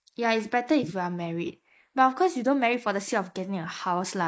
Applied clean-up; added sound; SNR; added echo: neural mask model Resemble Enhance denoiser.